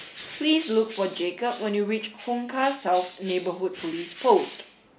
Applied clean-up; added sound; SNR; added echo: none; Bird; 16 dB; none.